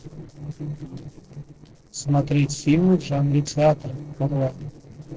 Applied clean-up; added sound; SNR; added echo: neural separator model SepFormer DNS4.